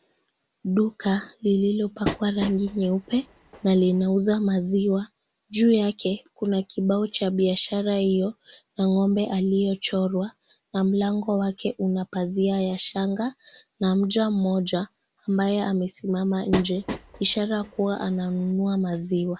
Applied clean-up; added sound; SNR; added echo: none; Train; 10 dB; none.